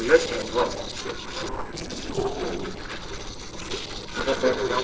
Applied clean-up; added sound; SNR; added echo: neural separator model SepFormer DNS4.